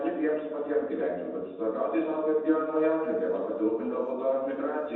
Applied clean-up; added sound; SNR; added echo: none; none; none; reverberation time 1.1 s.